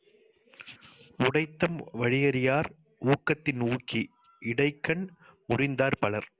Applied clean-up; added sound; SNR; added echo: none; none; none; none.